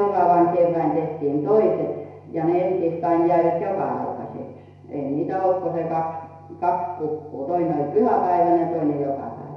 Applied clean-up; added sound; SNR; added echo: none; none; none; reverberation time 1.0 s.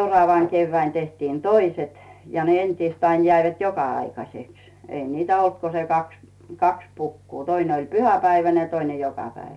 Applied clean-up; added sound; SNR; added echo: none; none; none; none.